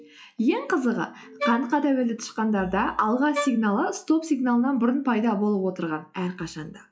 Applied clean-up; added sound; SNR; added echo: classical method log-MMSE.